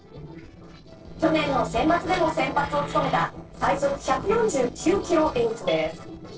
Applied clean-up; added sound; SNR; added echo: neural separator model SepFormer DNS4.